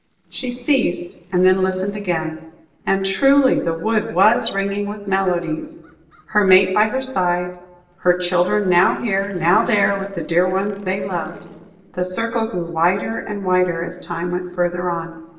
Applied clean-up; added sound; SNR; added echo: neural separator model SepFormer DNS4.